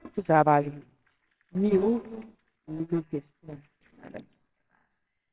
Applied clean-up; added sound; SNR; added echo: neural separator model SepFormer WHAMR!.